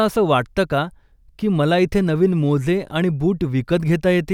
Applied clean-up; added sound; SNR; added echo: none; none; none; none.